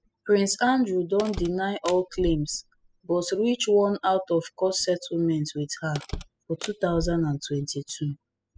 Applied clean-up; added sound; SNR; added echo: classical method spectral subtraction.